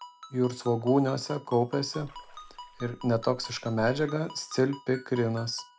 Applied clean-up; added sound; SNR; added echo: none; Ringtone + Splash, splatter; 18 dB; none.